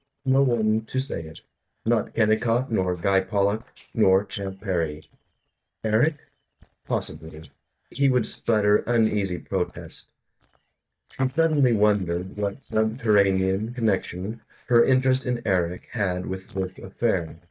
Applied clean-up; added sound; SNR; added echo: neural mask model DeepFilterNet 3.